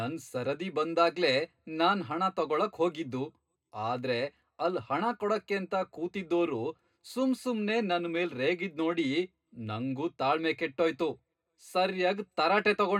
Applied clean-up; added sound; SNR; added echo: none; none; none; reverberation time 0.2 s.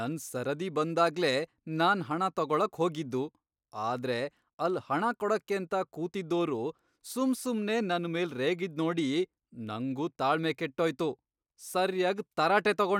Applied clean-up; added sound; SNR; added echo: none; none; none; none.